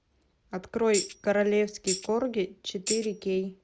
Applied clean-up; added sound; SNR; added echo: none; Tambourine; 7 dB; none.